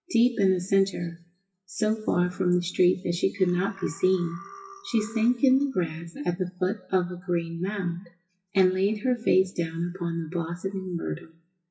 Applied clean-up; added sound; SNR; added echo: classical method WPE with log-MMSE.